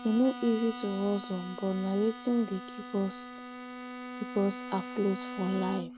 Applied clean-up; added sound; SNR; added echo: none; Bowed string instrument; 10 dB; none.